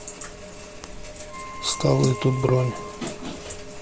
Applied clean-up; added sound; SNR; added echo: none; Acoustic guitar + Wind instrument, woodwind instrument; 13 dB; none.